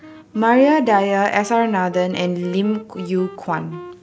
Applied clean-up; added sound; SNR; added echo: none; Wind instrument, woodwind instrument; 18 dB; none.